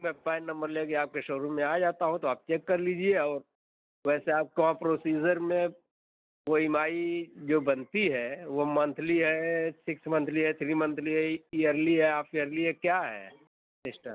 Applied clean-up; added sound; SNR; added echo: neural mask model DeepFilterNet 3.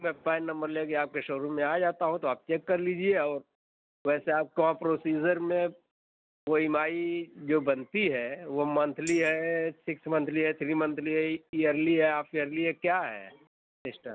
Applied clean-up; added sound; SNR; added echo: none; Tambourine; 19 dB; none.